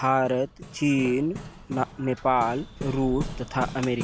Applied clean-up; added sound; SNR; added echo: none; Hammer; 11 dB; none.